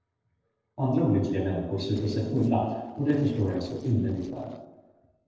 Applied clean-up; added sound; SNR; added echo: neural separator model SepFormer DNS4.